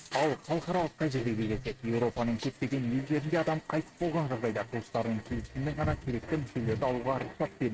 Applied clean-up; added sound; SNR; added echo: neural mask model RNNoise.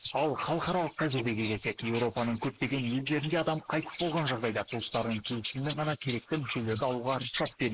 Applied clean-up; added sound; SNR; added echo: neural mask model Resemble Enhance denoiser.